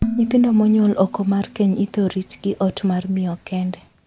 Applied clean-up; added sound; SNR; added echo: none; Dishes, pots, and pans; 12 dB; none.